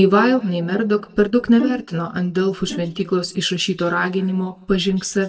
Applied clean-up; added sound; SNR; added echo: neural mask model DeepFilterNet 3.